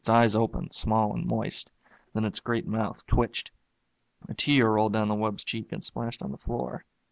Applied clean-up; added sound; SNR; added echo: none; none; none; none.